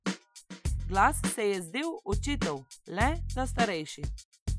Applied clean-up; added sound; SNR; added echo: classical method Wiener filter.